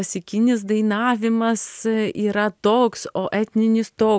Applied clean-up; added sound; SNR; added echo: none; none; none; none.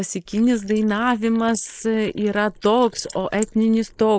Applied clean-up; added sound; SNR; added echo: neural mask model Resemble Enhance denoiser.